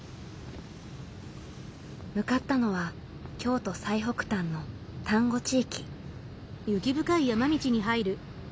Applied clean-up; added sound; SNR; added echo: none; none; none; none.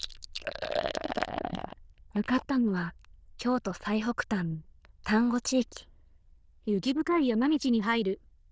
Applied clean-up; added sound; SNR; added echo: neural diffusion model UNIVERSE++.